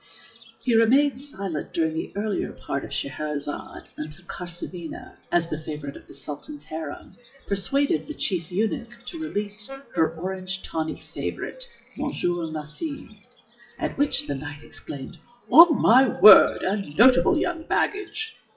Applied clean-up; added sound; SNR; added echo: classical method WPE with log-MMSE.